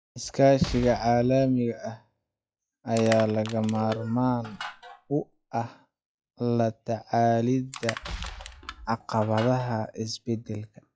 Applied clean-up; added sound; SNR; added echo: classical method log-MMSE.